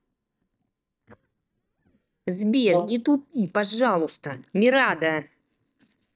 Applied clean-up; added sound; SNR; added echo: neural mask model DeepFilterNet 3.